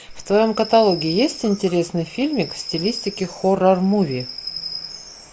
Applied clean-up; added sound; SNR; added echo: none; Chirp, tweet; 14 dB; none.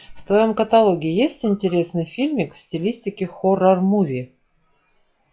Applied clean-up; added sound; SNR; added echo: classical method log-MMSE.